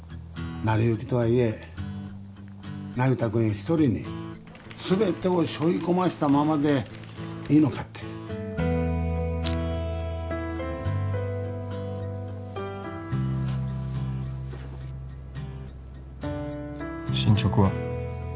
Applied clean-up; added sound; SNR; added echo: none; Crushing; 17 dB; none.